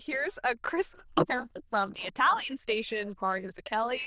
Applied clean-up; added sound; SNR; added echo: neural diffusion model UNIVERSE++.